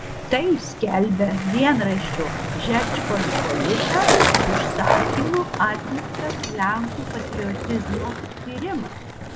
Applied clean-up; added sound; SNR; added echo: none; Skateboard; 0 dB; none.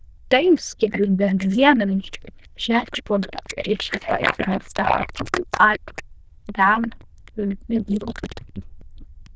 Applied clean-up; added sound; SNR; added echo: neural diffusion model UNIVERSE++.